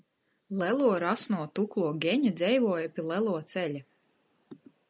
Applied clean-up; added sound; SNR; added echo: none; none; none; none.